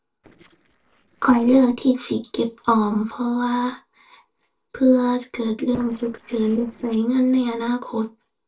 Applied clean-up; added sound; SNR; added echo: neural separator model SepFormer DNS4.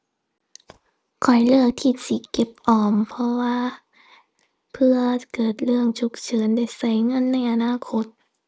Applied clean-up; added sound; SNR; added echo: none; none; none; none.